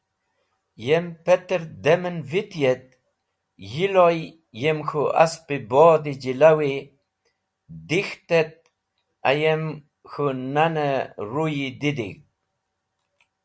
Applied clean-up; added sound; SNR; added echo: none; none; none; none.